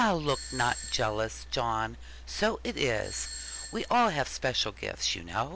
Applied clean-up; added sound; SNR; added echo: none; Doorbell; 14 dB; none.